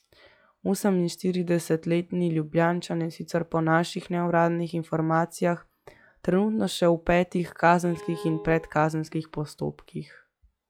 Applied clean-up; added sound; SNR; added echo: classical method log-MMSE.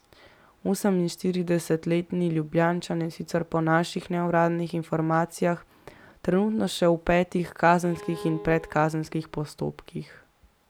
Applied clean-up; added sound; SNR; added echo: none; Bowed string instrument; 18 dB; none.